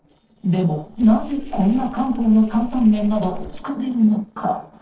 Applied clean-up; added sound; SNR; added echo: neural separator model SepFormer DNS4.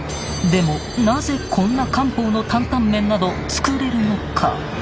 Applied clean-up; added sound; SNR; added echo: none; none; none; none.